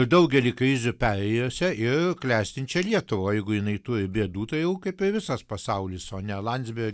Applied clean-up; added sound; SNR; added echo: none; none; none; none.